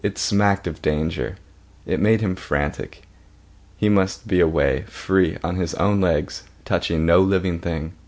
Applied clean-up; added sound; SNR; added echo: none; none; none; none.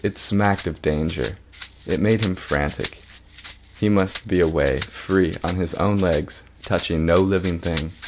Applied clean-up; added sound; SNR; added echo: none; Rattle (instrument); 11 dB; none.